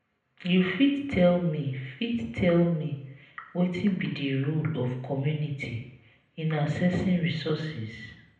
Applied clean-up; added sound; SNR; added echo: none; none; none; reverberation time 0.7 s.